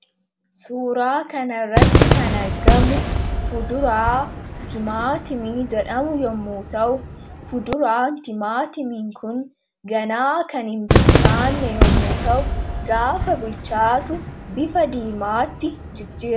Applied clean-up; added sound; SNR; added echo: none; Cheering / Fireworks; -2 dB; none.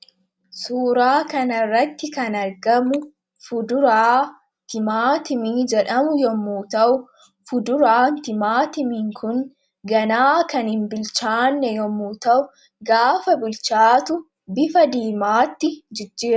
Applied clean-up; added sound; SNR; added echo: none; none; none; none.